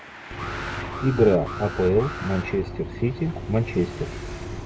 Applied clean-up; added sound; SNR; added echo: none; Traffic noise, roadway noise + Alarm; 13 dB; none.